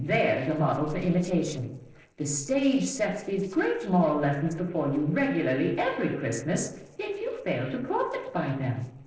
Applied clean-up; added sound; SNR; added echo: neural separator model SepFormer DNS4.